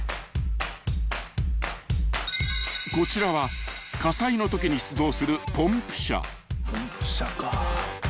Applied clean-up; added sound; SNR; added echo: none; none; none; none.